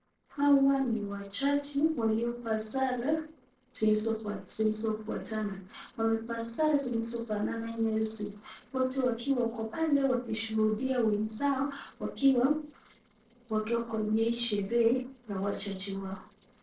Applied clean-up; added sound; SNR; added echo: neural separator model SepFormer DNS4.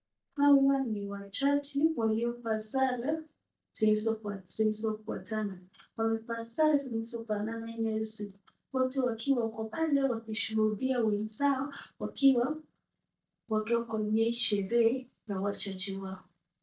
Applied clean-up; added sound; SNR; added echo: neural mask model DeepFilterNet 3.